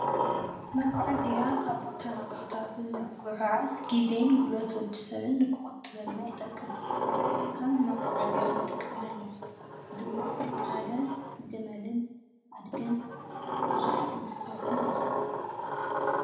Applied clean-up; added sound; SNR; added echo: none; Sliding door; 1 dB; reverberation time 0.8 s.